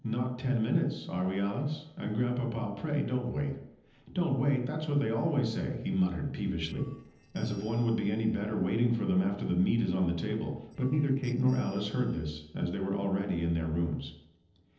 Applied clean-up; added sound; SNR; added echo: neural separator model SepFormer DNS4.